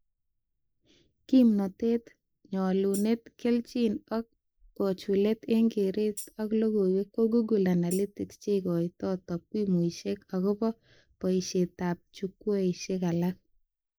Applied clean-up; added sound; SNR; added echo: neural mask model Resemble Enhance denoiser.